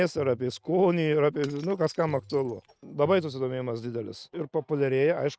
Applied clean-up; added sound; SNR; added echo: neural mask model RNNoise.